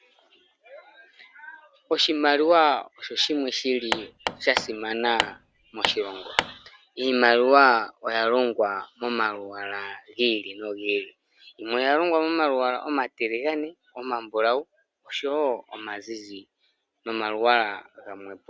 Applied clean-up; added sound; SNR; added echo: none; Hammer; 5 dB; none.